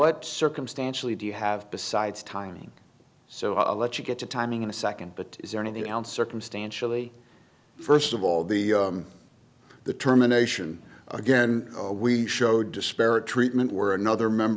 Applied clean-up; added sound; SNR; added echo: none; none; none; none.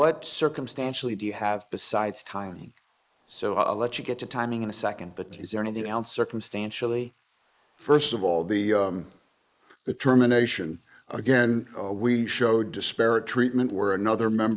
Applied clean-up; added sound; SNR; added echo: neural mask model Resemble Enhance denoiser.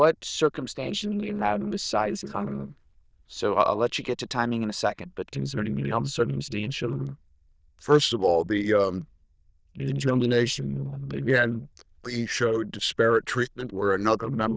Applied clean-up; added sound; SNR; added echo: neural diffusion model UNIVERSE++.